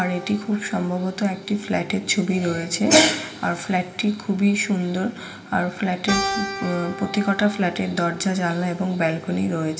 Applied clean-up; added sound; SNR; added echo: none; Keyboard (musical); 13 dB; reverberation time 1.3 s.